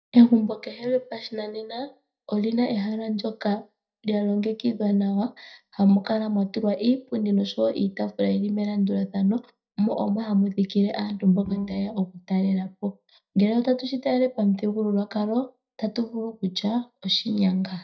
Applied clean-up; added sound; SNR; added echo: neural mask model DeepFilterNet 3.